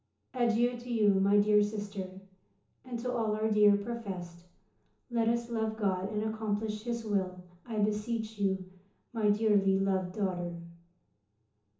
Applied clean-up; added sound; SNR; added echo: none; none; none; reverberation time 0.8 s.